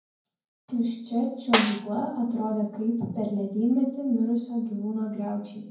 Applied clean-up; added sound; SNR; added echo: none; Snare drum; 3 dB; reverberation time 0.9 s.